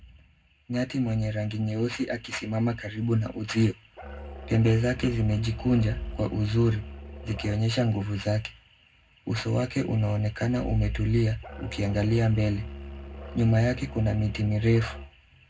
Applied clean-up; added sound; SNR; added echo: none; Musical instrument; 13 dB; reverberation time 0.3 s.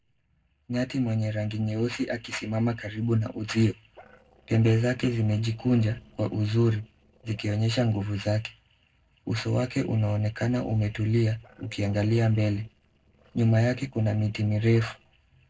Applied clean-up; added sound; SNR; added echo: neural separator model SepFormer DNS4.